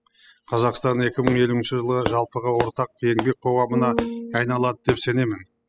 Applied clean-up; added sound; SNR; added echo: classical method spectral subtraction.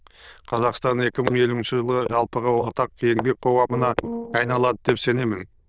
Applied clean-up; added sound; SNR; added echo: neural diffusion model UNIVERSE++.